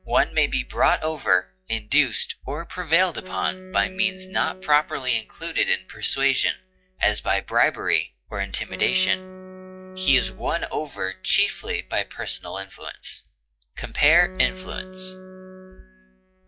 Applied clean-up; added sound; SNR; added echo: classical method log-MMSE.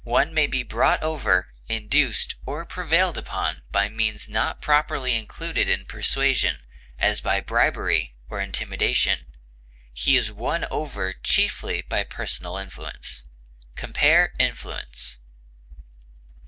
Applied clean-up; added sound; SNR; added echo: none; none; none; none.